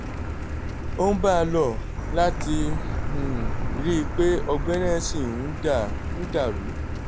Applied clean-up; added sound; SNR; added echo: none; Car; 1 dB; none.